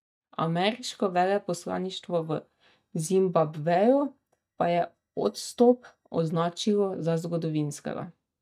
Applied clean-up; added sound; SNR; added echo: neural mask model DeepFilterNet 3.